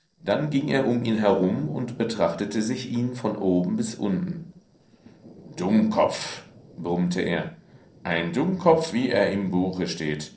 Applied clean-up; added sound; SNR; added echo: neural separator model SepFormer DNS4.